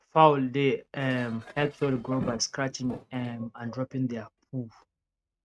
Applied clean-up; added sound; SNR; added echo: neural mask model RNNoise.